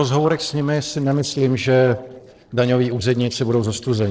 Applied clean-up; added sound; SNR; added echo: neural separator model SepFormer DNS4.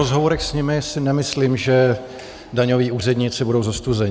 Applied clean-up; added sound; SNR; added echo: none; none; none; none.